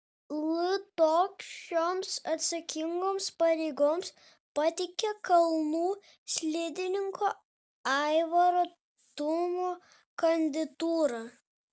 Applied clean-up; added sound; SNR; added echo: none; none; none; none.